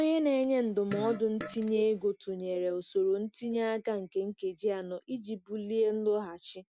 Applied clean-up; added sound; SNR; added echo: none; Fart; 11 dB; none.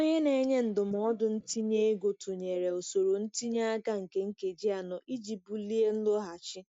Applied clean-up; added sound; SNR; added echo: neural mask model DeepFilterNet 3.